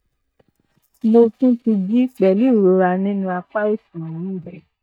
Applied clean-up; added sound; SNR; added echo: neural mask model DeepFilterNet 3.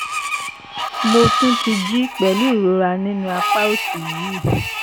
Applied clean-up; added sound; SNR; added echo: none; Screech; 4 dB; none.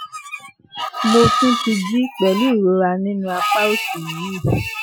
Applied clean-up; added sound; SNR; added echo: classical method Wiener filter.